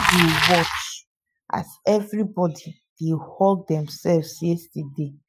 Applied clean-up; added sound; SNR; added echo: classical method Wiener filter.